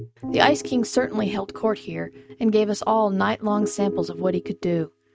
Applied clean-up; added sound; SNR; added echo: neural mask model RNNoise.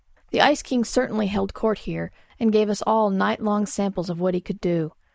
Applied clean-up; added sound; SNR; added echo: neural mask model Resemble Enhance denoiser.